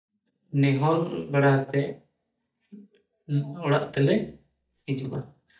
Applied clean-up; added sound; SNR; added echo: neural mask model DeepFilterNet 3.